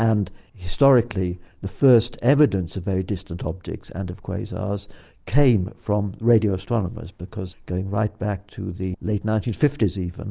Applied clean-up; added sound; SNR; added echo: none; none; none; none.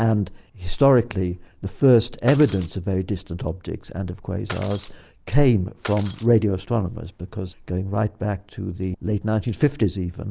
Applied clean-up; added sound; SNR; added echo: none; Shatter; 14 dB; none.